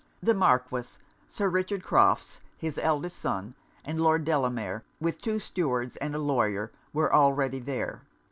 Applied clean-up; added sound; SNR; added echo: none; none; none; none.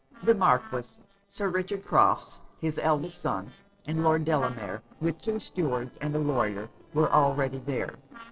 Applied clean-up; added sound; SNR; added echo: neural separator model SepFormer DNS4.